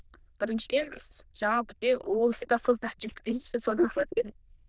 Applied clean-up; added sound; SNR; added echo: neural diffusion model UNIVERSE++.